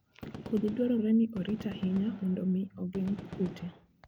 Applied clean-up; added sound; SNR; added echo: none; Gunshot, gunfire; 13 dB; none.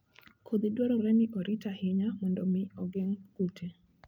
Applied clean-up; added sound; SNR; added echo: none; none; none; none.